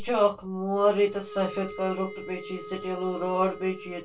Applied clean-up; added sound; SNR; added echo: none; Wind instrument, woodwind instrument; 14 dB; reverberation time 0.1 s.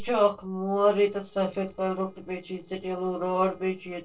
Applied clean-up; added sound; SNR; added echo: neural separator model SepFormer DNS4.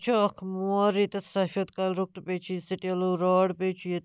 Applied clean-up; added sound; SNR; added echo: none; none; none; none.